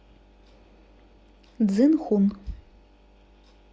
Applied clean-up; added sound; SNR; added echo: none; none; none; none.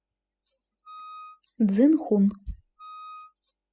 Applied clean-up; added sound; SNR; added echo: classical method spectral subtraction.